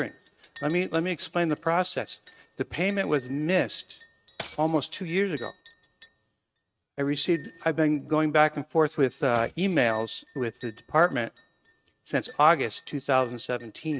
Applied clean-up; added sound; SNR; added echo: neural mask model RNNoise.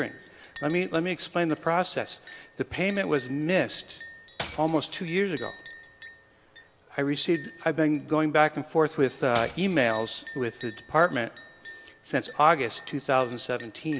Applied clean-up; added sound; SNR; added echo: none; Shatter / Crushing + Chink, clink; 10 dB; none.